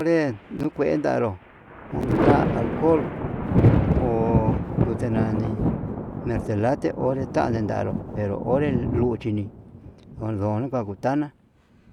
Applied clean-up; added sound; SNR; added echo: none; Thunder; 1 dB; none.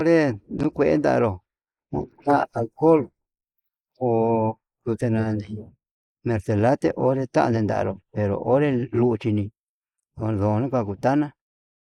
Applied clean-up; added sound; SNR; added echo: neural mask model Resemble Enhance denoiser.